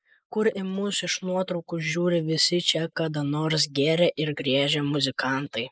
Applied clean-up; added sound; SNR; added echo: neural mask model Resemble Enhance denoiser.